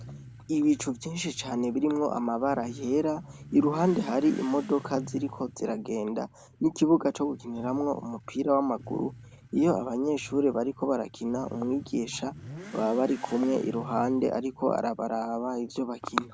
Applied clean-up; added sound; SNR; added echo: none; Motorcycle / Accelerating, revving, vroom; 17 dB; none.